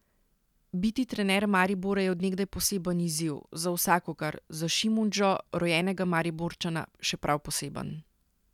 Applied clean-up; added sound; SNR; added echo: none; none; none; none.